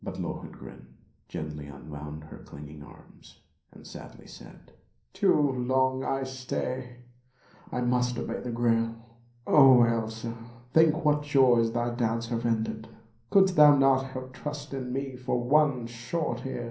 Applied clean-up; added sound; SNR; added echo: none; none; none; reverberation time 0.6 s.